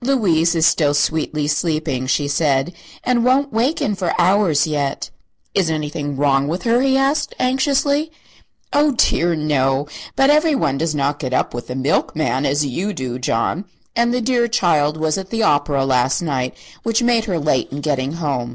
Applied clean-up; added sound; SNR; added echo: none; none; none; none.